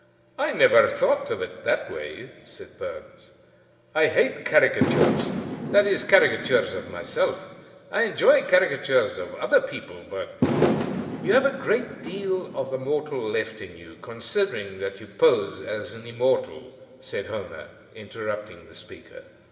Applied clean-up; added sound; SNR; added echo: none; Fireworks; 3 dB; reverberation time 2.8 s.